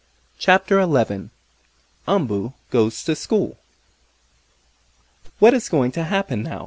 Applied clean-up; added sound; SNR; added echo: none; none; none; none.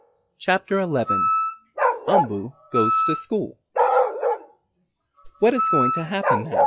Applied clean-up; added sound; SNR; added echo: classical method log-MMSE.